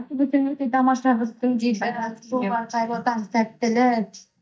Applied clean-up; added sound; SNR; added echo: neural mask model DeepFilterNet 3.